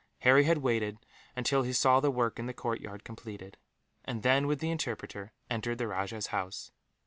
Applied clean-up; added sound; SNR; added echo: none; none; none; none.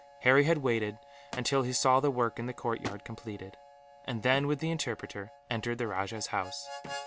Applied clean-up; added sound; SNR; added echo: none; Harmonica + Thump, thud; 16 dB; none.